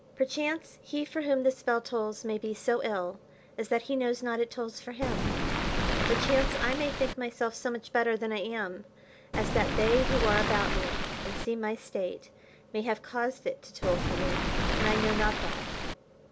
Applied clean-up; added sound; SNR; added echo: none; Waves, surf; -2 dB; none.